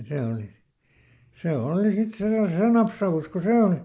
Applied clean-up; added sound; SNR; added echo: neural mask model Resemble Enhance denoiser.